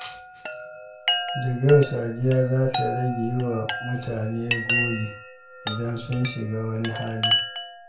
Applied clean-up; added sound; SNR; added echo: none; Chime; 4 dB; reverberation time 0.3 s.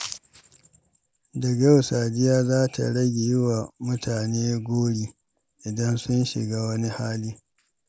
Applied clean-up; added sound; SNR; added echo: none; none; none; none.